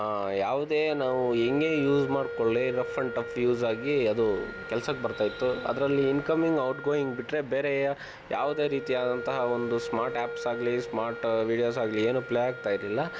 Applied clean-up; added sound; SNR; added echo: none; Wind instrument, woodwind instrument; 11 dB; none.